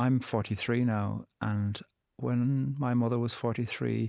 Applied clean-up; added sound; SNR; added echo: none; none; none; none.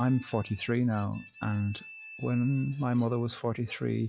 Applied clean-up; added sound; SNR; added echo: classical method log-MMSE.